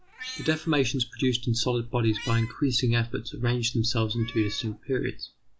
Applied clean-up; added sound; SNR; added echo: none; Meow; 20 dB; none.